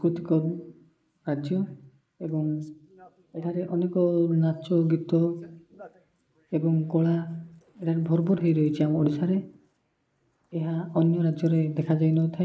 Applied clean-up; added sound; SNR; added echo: neural mask model Resemble Enhance denoiser.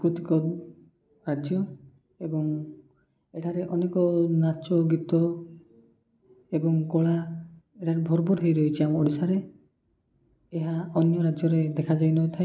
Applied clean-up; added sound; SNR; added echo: none; none; none; none.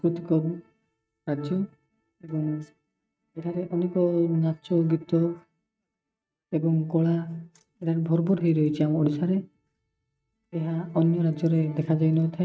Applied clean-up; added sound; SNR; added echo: neural mask model RNNoise.